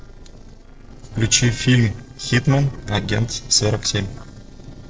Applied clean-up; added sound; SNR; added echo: neural separator model SepFormer DNS4.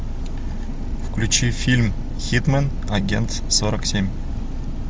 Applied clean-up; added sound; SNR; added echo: none; none; none; none.